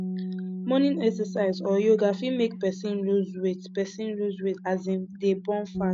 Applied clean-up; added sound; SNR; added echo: none; Bass guitar; 9 dB; none.